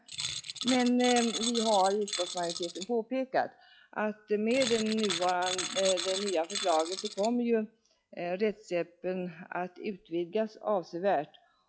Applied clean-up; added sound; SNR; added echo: classical method log-MMSE.